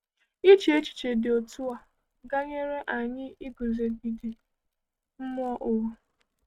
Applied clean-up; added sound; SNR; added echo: neural mask model RNNoise.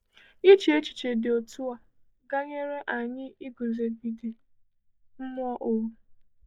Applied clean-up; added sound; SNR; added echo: neural mask model DeepFilterNet 3.